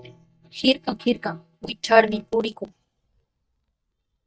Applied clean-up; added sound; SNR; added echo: neural mask model DeepFilterNet 3.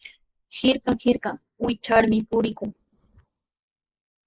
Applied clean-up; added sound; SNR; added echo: neural mask model Resemble Enhance denoiser.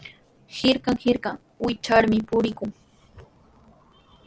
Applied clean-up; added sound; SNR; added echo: none; none; none; none.